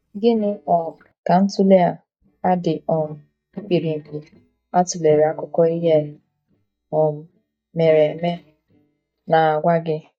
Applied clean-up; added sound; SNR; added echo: neural mask model DeepFilterNet 3.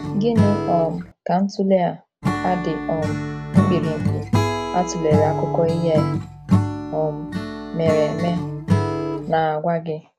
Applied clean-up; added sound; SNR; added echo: none; Acoustic guitar / Strum; 1 dB; none.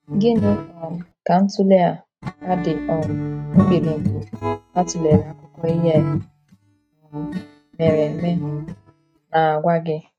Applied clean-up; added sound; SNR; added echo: neural mask model RNNoise.